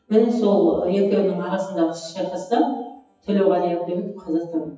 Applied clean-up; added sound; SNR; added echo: classical method WPE with log-MMSE.